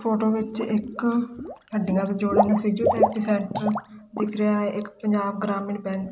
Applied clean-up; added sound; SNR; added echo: none; Water / Liquid; 5 dB; none.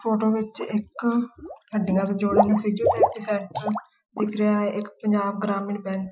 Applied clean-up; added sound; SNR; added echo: classical method Wiener filter.